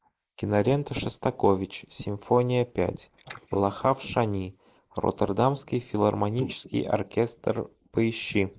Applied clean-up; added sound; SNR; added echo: neural mask model Resemble Enhance denoiser.